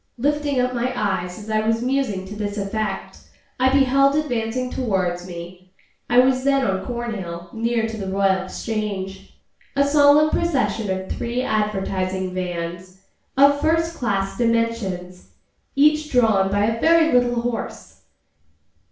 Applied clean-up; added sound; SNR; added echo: none; none; none; reverberation time 0.5 s.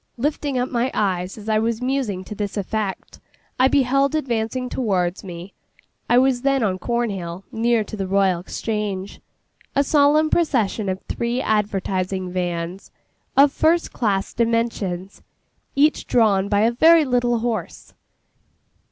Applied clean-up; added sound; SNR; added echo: none; none; none; none.